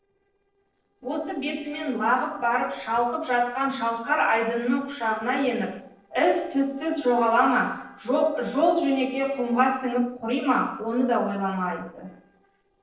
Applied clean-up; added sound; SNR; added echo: neural separator model SepFormer DNS4.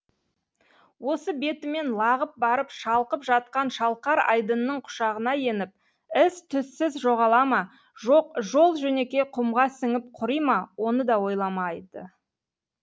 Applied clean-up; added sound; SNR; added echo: none; none; none; none.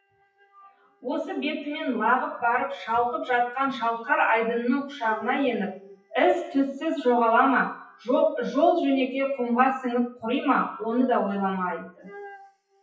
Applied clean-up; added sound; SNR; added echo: classical method WPE with log-MMSE.